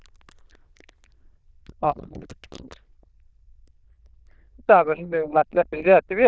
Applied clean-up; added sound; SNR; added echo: neural diffusion model UNIVERSE++.